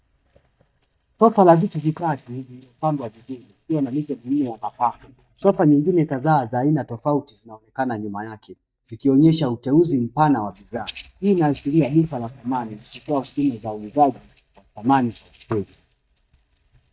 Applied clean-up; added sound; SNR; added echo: neural mask model DeepFilterNet 3.